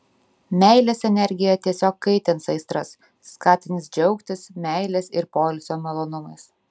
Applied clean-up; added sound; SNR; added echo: none; none; none; none.